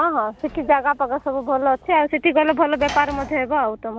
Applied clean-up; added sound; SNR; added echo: none; Sliding door / Slam; 20 dB; none.